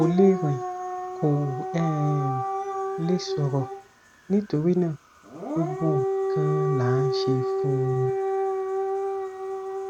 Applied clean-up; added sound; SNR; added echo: none; Siren / Dog; 2 dB; none.